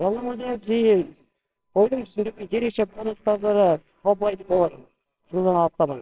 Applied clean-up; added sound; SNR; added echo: neural separator model SepFormer WHAMR!.